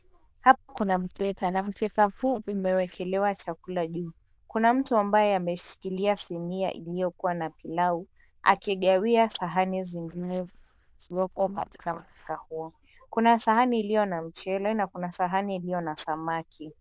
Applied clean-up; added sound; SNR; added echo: neural diffusion model UNIVERSE++.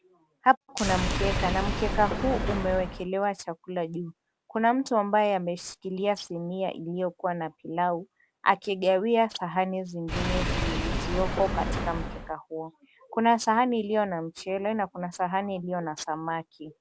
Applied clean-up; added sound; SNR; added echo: none; Engine / Car; 1 dB; none.